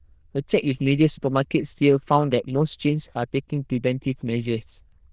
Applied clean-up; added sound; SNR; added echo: neural diffusion model UNIVERSE++.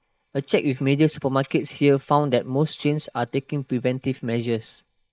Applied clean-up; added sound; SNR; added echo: neural mask model Resemble Enhance denoiser.